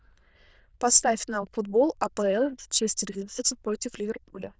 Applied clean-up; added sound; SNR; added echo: neural diffusion model UNIVERSE++.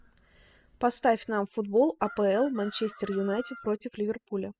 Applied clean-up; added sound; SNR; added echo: classical method spectral subtraction.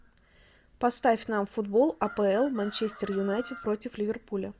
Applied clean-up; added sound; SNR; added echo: none; Chicken, rooster; 19 dB; none.